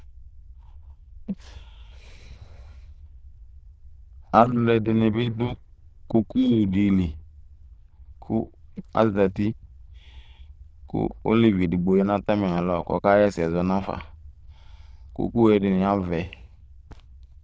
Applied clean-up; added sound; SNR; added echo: neural diffusion model UNIVERSE++.